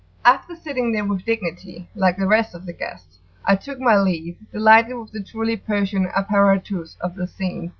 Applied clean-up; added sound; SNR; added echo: none; none; none; none.